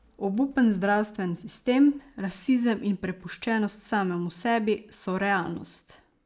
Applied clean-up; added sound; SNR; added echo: none; none; none; none.